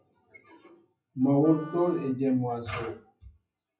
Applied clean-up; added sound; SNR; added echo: classical method WPE with log-MMSE.